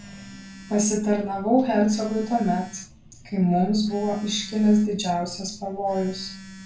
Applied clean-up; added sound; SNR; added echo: none; Telephone; 19 dB; reverberation time 0.3 s.